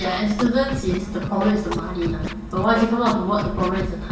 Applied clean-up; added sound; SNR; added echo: none; Scratching (performance technique); 9 dB; reverberation time 1.1 s.